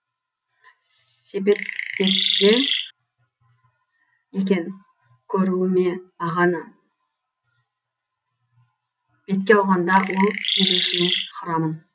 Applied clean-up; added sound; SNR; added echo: none; Chirp, tweet; -1 dB; none.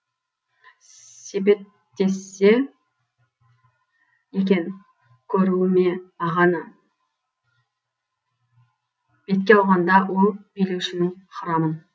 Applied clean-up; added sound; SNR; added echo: none; none; none; none.